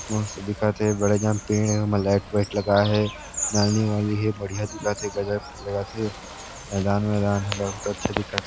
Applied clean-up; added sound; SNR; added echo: none; Bird vocalization, bird call, bird song + Ocean / Boat, Water vehicle; 12 dB; none.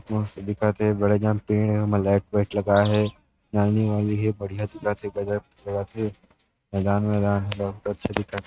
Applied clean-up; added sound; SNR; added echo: neural mask model RNNoise.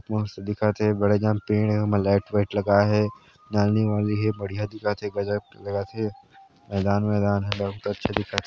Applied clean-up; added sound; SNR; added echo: none; none; none; none.